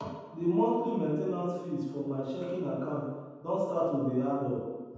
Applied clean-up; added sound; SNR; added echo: none; none; none; reverberation time 1.2 s.